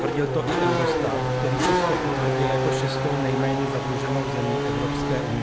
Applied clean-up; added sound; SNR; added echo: none; Race car, auto racing / Accelerating, revving, vroom; -4 dB; none.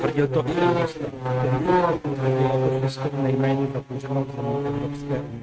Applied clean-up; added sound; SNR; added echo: neural mask model RNNoise.